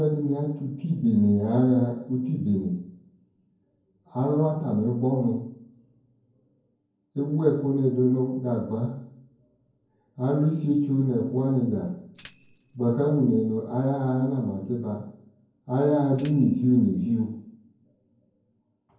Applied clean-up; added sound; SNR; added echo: none; Tambourine; 10 dB; reverberation time 0.9 s.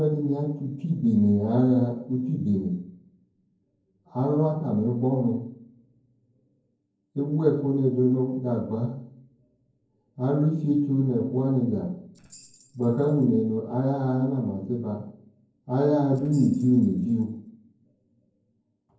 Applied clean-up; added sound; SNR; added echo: neural separator model SepFormer DNS4.